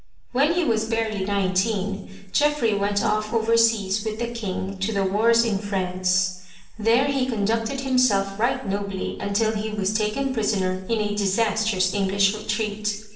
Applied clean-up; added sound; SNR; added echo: none; none; none; reverberation time 0.7 s.